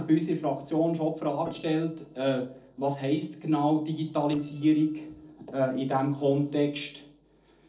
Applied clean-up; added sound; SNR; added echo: neural separator model SepFormer DNS4.